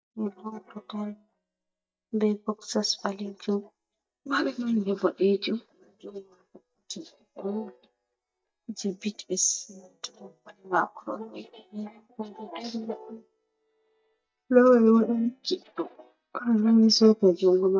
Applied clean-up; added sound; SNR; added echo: neural mask model DeepFilterNet 3.